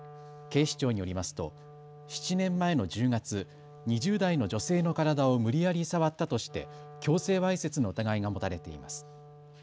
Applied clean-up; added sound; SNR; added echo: none; Wind instrument, woodwind instrument; 20 dB; none.